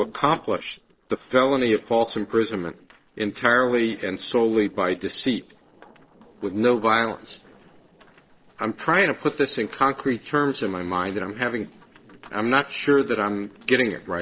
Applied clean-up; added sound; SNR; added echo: neural separator model SepFormer DNS4.